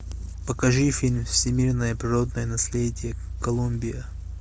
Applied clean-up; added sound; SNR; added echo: none; none; none; none.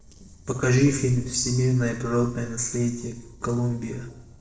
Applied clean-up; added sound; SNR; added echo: neural separator model SepFormer DNS4.